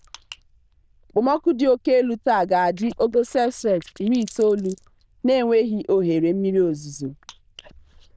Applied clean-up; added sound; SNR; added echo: neural diffusion model UNIVERSE++.